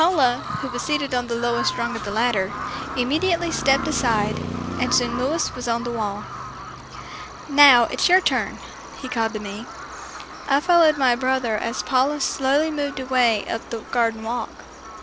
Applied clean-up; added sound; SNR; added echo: none; Bird vocalization, bird call, bird song + Traffic noise, roadway noise; 10 dB; none.